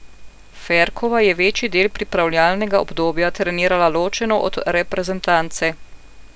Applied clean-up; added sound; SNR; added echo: none; none; none; none.